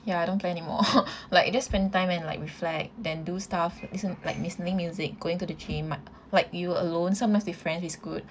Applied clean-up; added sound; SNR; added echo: none; none; none; none.